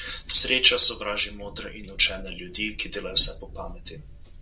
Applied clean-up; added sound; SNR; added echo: none; Train; 12 dB; none.